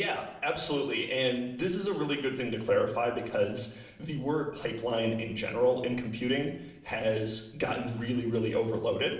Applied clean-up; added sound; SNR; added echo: neural separator model SepFormer DNS4.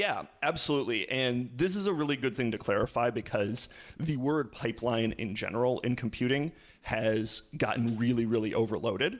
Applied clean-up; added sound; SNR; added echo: none; none; none; none.